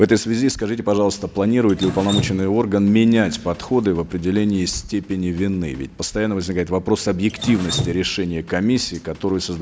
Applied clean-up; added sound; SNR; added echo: none; Drip; 14 dB; none.